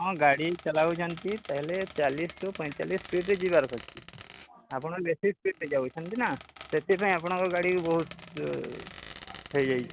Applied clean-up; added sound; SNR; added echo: none; Squeak; 19 dB; none.